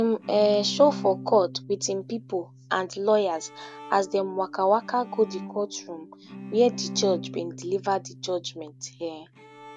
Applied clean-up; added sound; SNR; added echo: none; Bowed string instrument; 14 dB; none.